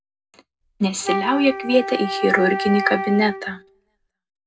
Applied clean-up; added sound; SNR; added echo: none; Wind instrument, woodwind instrument; 6 dB; reverberation time 0.2 s.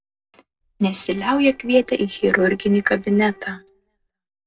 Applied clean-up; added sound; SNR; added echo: neural separator model SepFormer DNS4.